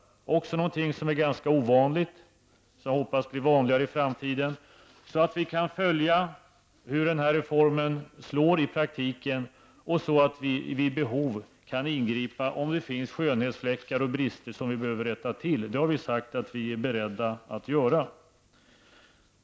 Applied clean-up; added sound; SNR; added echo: none; none; none; none.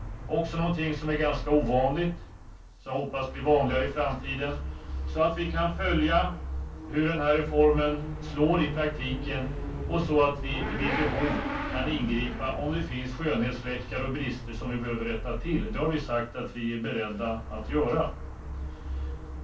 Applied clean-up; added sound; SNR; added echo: none; Motorcycle / Accelerating, revving, vroom; 6 dB; reverberation time 0.2 s.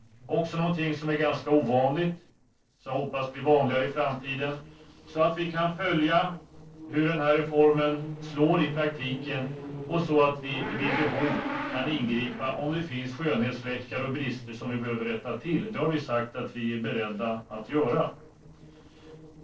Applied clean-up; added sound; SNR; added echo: neural separator model SepFormer DNS4.